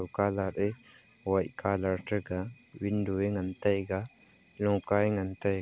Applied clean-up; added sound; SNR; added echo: none; none; none; none.